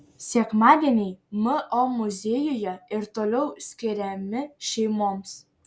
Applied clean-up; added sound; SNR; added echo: none; none; none; none.